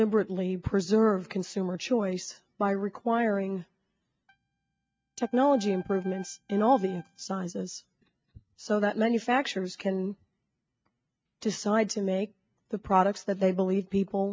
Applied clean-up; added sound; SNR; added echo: neural mask model RNNoise.